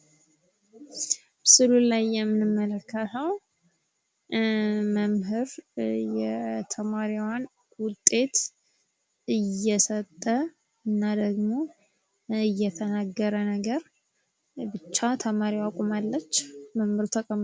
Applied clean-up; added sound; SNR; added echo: none; none; none; none.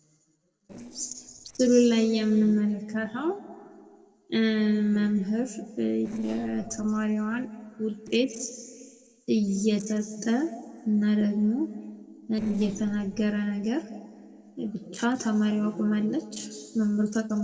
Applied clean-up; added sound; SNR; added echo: neural separator model SepFormer DNS4.